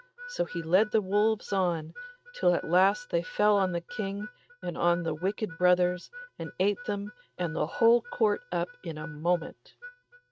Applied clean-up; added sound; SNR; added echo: neural mask model RNNoise.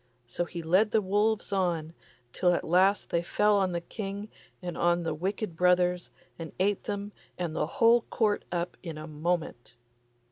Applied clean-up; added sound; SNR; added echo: none; none; none; none.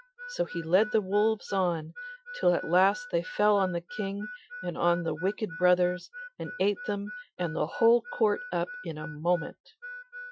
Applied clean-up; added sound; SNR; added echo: classical method Wiener filter.